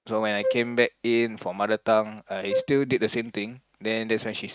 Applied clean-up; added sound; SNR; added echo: neural mask model RNNoise.